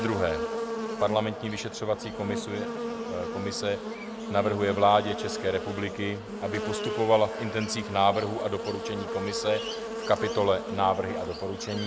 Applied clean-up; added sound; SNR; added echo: none; Buzz; 6 dB; none.